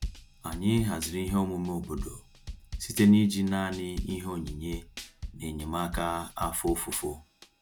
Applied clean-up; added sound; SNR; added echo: none; Drum kit; 12 dB; none.